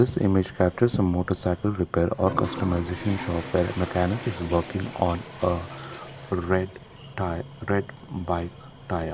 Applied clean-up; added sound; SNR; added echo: none; Toilet flush; 14 dB; none.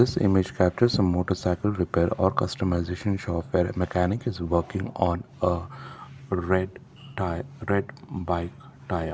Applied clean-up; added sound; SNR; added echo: none; none; none; none.